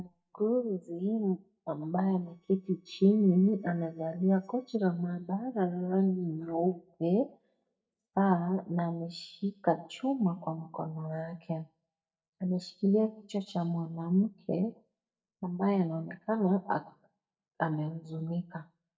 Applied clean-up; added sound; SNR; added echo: neural mask model DeepFilterNet 3.